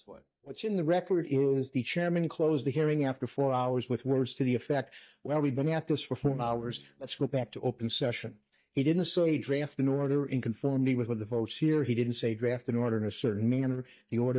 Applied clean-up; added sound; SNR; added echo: neural mask model DeepFilterNet 3.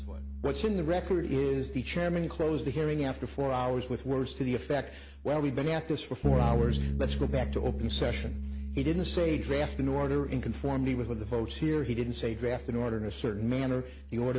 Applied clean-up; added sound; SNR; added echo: none; Bass guitar; 6 dB; none.